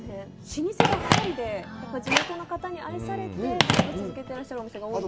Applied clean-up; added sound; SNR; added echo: none; Telephone; -3 dB; none.